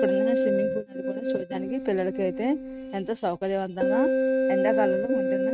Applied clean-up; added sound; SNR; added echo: neural mask model RNNoise.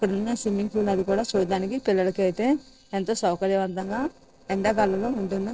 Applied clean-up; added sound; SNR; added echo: neural separator model SepFormer DNS4.